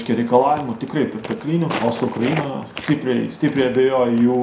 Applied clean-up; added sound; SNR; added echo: none; Walk, footsteps; 14 dB; reverberation time 0.4 s.